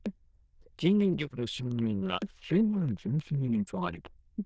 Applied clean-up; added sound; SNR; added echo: neural diffusion model UNIVERSE++.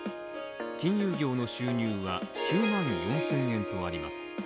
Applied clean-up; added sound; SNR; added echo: none; Harp; 5 dB; none.